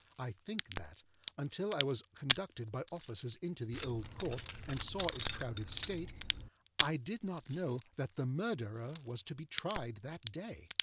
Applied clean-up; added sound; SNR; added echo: none; Keys jangling + Crack; -4 dB; none.